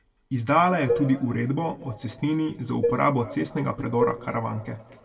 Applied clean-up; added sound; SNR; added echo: none; Dishes, pots, and pans; 5 dB; reverberation time 1.4 s.